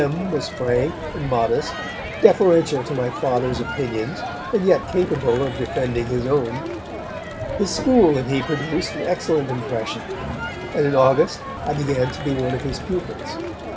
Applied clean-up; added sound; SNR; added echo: none; Crowd; 8 dB; none.